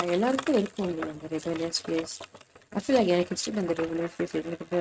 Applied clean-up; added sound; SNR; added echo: neural mask model RNNoise.